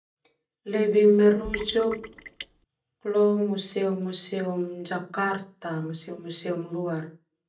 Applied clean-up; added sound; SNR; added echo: neural mask model DeepFilterNet 3.